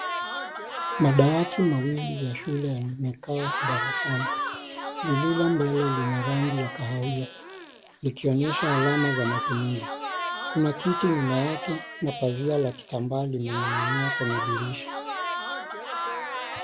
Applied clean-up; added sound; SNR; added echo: none; Crowd / Cheering; 5 dB; none.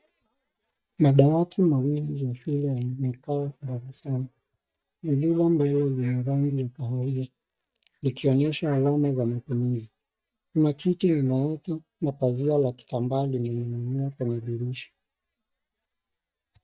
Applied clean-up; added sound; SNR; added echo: neural mask model DeepFilterNet 3.